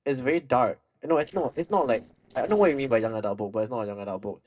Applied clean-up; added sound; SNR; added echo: neural separator model SepFormer DNS4.